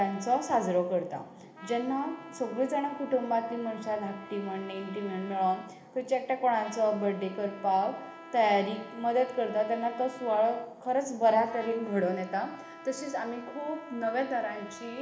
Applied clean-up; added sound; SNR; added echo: none; Trumpet; 17 dB; reverberation time 1.0 s.